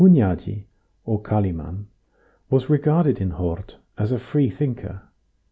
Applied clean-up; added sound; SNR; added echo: none; none; none; none.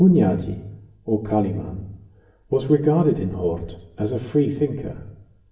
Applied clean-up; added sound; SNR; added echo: none; none; none; reverberation time 0.9 s.